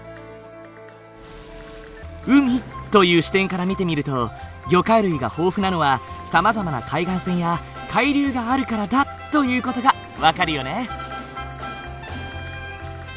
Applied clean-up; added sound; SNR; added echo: none; none; none; none.